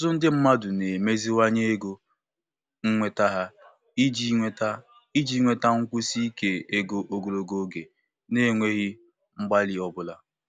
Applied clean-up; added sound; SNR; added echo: none; none; none; none.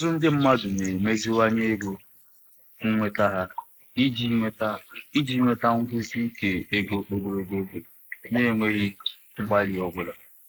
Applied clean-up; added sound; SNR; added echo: neural mask model Resemble Enhance denoiser.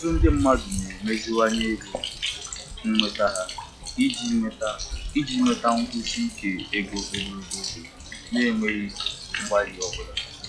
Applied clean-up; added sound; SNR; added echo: classical method log-MMSE.